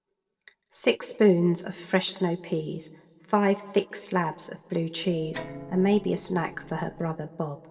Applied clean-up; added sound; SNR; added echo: neural separator model SepFormer DNS4.